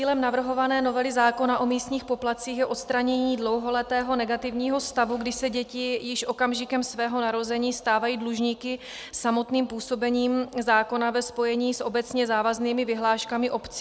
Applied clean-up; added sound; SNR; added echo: none; none; none; none.